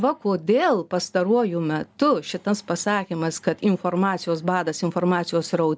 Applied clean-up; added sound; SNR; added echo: none; none; none; none.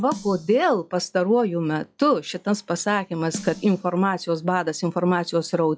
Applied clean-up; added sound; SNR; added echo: classical method log-MMSE.